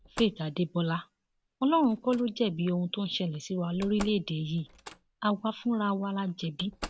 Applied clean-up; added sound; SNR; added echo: none; Slam; 18 dB; none.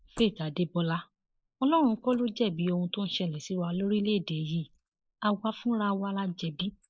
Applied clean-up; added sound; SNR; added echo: neural mask model Resemble Enhance denoiser.